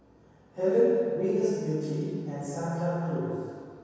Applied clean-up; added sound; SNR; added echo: none; none; none; reverberation time 2.2 s.